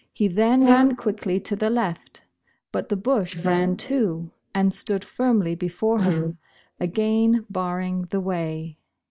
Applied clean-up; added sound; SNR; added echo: neural mask model Resemble Enhance denoiser.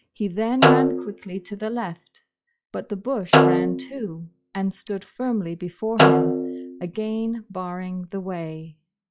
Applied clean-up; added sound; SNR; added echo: classical method log-MMSE.